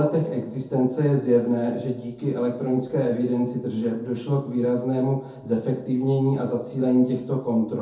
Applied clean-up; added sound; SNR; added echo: none; none; none; reverberation time 0.5 s.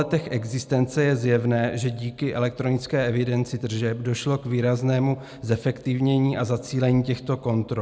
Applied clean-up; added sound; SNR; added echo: none; none; none; none.